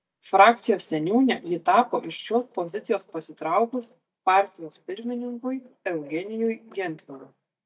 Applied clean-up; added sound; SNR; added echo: neural mask model DeepFilterNet 3.